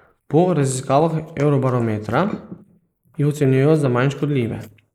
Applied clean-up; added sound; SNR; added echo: neural mask model Resemble Enhance denoiser.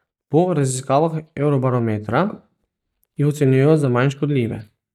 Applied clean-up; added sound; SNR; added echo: neural mask model DeepFilterNet 3.